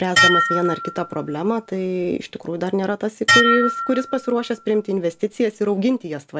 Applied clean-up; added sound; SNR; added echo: none; Dishes, pots, and pans; 1 dB; none.